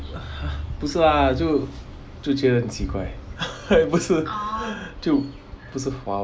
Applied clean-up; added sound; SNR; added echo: none; none; none; none.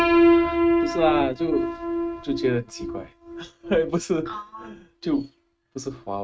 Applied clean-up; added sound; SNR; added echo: neural mask model RNNoise.